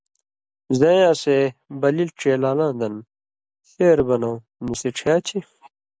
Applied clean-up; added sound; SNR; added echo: none; none; none; none.